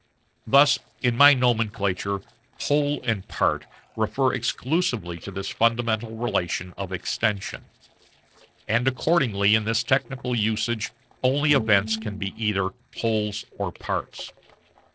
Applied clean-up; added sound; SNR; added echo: neural separator model SepFormer DNS4.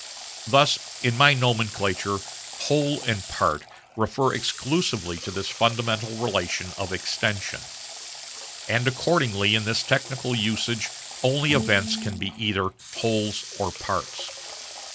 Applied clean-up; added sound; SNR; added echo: none; Water tap, faucet / Water + Bowed string instrument; 12 dB; none.